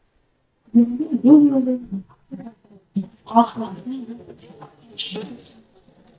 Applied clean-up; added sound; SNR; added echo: neural mask model DeepFilterNet 3.